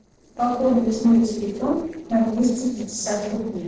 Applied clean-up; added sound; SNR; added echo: neural separator model SepFormer DNS4.